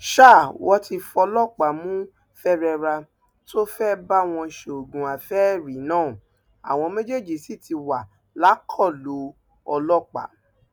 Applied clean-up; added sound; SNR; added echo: none; none; none; none.